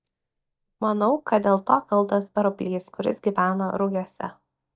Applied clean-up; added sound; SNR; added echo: neural mask model DeepFilterNet 3.